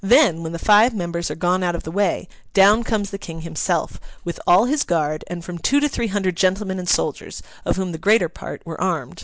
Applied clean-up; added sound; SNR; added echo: none; none; none; none.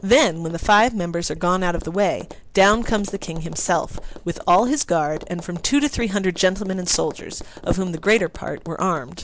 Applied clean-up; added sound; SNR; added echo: none; Tap; 18 dB; none.